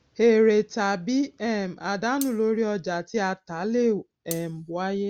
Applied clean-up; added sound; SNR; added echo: none; Cutlery, silverware; 17 dB; none.